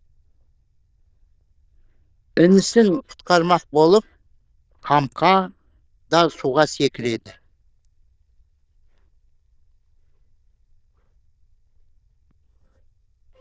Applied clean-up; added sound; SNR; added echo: neural diffusion model UNIVERSE++.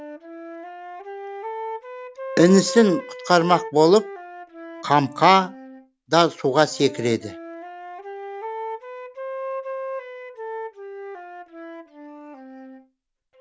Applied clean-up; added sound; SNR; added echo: none; Wind instrument, woodwind instrument; 12 dB; none.